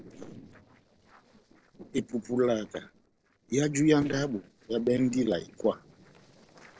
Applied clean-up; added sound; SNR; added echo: neural separator model SepFormer DNS4.